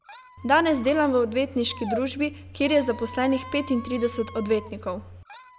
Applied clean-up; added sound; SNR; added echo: none; Squeak; 16 dB; none.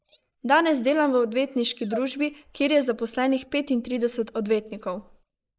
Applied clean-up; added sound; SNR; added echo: neural mask model Resemble Enhance denoiser.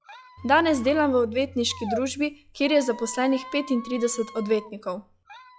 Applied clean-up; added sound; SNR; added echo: classical method log-MMSE.